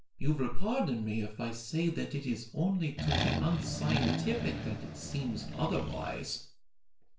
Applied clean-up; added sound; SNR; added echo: none; Accelerating, revving, vroom; 3 dB; reverberation time 0.4 s.